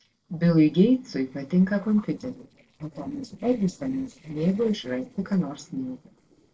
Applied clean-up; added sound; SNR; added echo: neural separator model SepFormer DNS4.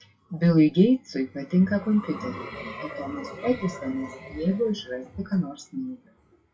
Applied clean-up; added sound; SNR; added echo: classical method WPE with log-MMSE.